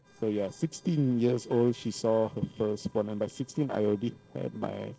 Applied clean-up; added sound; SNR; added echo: neural separator model SepFormer DNS4.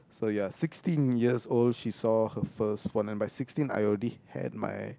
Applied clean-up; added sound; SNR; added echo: none; none; none; none.